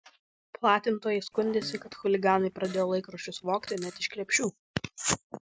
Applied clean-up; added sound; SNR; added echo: none; Fart; 19 dB; none.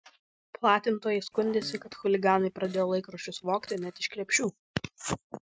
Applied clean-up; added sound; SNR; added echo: neural mask model RNNoise.